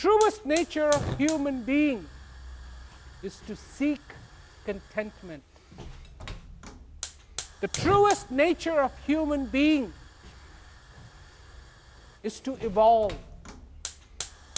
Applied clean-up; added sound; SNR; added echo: none; Hiss / Fire; 13 dB; none.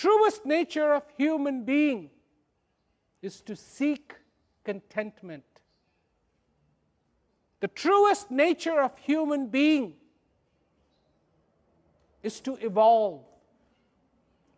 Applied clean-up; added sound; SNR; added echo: none; none; none; none.